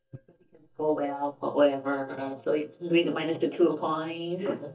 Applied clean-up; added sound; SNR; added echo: neural mask model DeepFilterNet 3.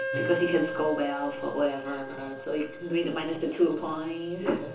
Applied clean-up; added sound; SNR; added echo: none; Wind instrument, woodwind instrument; 8 dB; reverberation time 0.7 s.